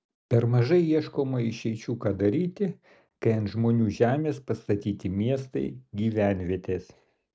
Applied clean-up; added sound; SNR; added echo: none; none; none; none.